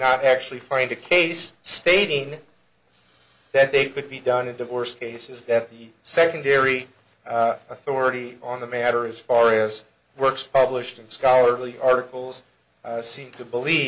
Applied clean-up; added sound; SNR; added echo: none; none; none; none.